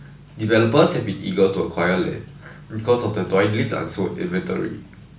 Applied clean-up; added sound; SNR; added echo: none; none; none; none.